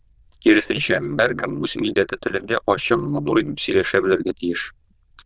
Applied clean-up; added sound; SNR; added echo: neural diffusion model UNIVERSE++.